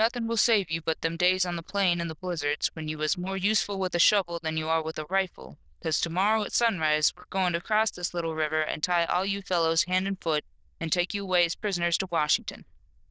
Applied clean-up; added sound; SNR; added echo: neural diffusion model UNIVERSE++.